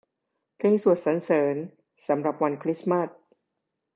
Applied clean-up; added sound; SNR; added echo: none; none; none; none.